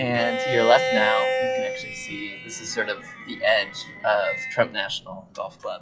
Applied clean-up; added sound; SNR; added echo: classical method log-MMSE.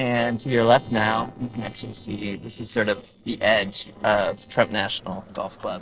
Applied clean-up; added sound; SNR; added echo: neural separator model SepFormer DNS4.